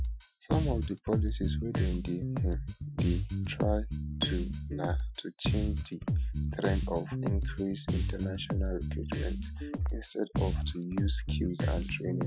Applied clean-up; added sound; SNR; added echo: classical method Wiener filter.